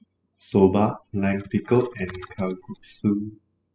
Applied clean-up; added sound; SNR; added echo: classical method spectral subtraction.